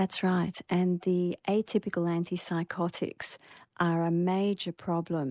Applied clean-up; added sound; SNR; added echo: none; none; none; none.